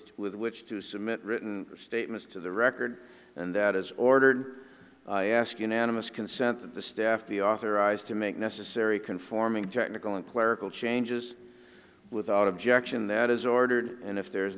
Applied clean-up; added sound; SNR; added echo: none; none; none; none.